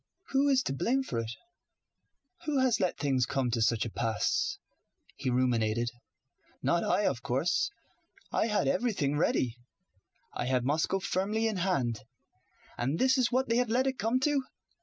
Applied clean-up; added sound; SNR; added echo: none; none; none; none.